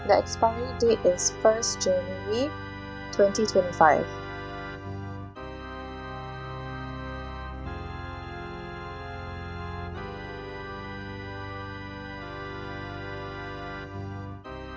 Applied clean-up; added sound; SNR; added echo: none; Organ; 7 dB; none.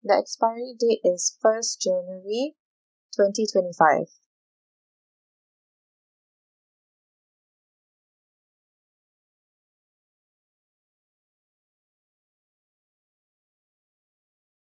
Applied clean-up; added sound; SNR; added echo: none; none; none; none.